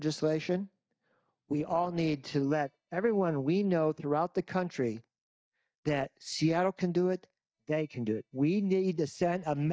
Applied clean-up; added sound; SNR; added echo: neural mask model DeepFilterNet 3.